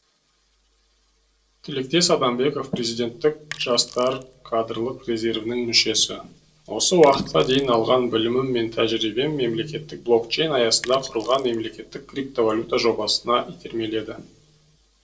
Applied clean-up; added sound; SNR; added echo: neural separator model SepFormer DNS4.